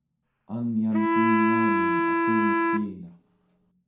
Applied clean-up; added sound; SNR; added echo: none; Wind instrument, woodwind instrument; -4 dB; reverberation time 0.5 s.